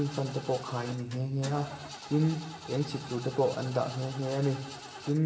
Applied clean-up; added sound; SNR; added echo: none; Engine starting / Car; 13 dB; reverberation time 0.9 s.